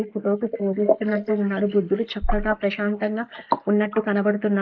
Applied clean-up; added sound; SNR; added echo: neural mask model Resemble Enhance denoiser.